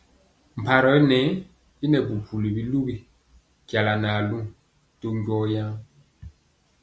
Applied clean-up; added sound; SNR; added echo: none; none; none; none.